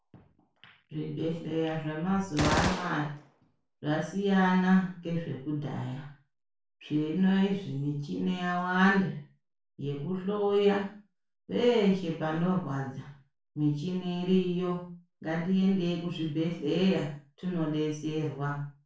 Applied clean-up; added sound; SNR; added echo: none; Gunshot, gunfire; 5 dB; reverberation time 0.4 s.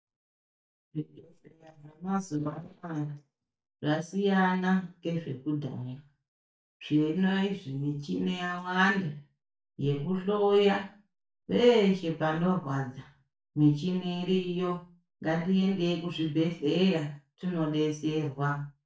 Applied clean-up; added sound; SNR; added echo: neural mask model DeepFilterNet 3.